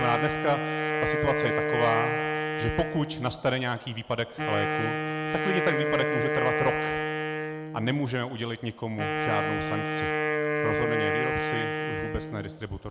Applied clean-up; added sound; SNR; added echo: none; Wind instrument, woodwind instrument; -2 dB; none.